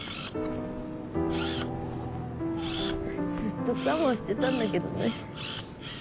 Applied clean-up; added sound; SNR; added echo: none; Camera; 11 dB; none.